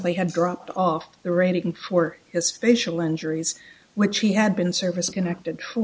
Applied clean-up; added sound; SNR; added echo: none; none; none; none.